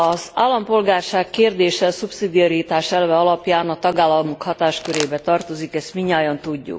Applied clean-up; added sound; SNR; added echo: none; Crumpling, crinkling; 16 dB; none.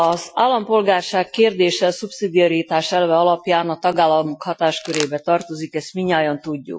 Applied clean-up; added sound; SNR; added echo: classical method Wiener filter.